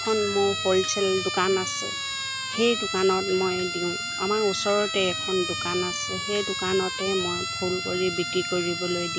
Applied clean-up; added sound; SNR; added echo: none; Siren; 4 dB; none.